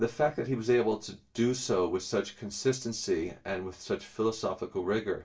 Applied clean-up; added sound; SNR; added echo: none; none; none; reverberation time 0.2 s.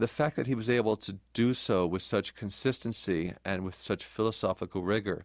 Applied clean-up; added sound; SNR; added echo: none; none; none; none.